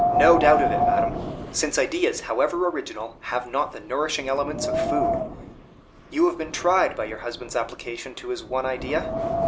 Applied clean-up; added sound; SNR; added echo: none; Wind; 3 dB; none.